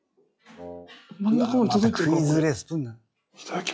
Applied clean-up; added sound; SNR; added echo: classical method log-MMSE.